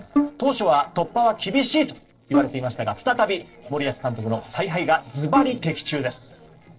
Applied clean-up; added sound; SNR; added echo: neural separator model SepFormer DNS4.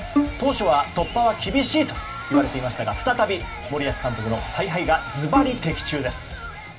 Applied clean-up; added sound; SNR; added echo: none; Bowed string instrument; 4 dB; reverberation time 0.2 s.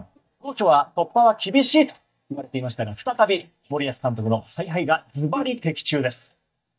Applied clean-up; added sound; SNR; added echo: neural mask model DeepFilterNet 3.